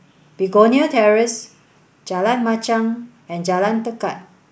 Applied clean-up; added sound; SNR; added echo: none; none; none; none.